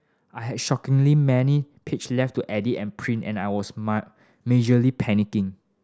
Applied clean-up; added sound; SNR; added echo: none; none; none; none.